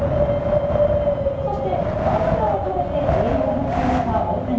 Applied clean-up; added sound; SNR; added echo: none; Wind; -5 dB; reverberation time 0.9 s.